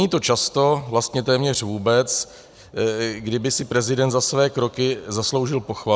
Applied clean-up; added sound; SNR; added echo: none; none; none; none.